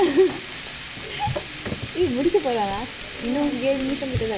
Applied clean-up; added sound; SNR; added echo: none; Frying (food); 8 dB; none.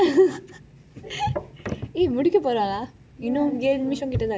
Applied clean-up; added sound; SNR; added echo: none; none; none; none.